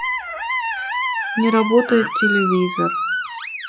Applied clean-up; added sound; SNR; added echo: classical method log-MMSE.